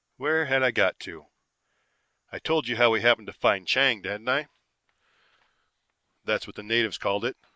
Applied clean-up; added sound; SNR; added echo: none; none; none; none.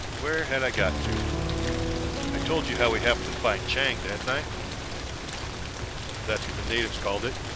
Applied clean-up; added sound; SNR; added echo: none; Rain + Piano; 0 dB; none.